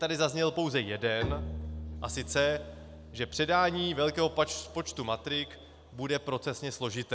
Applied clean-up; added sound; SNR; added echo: none; Bowed string instrument; 12 dB; none.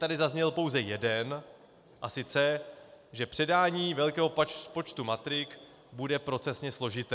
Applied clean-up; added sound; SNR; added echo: none; none; none; none.